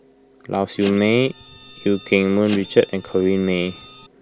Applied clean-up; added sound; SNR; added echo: none; Printer; 18 dB; none.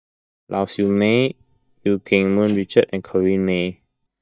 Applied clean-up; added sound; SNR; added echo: neural mask model DeepFilterNet 3.